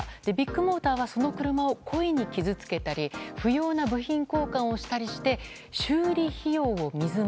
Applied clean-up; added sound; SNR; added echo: none; none; none; none.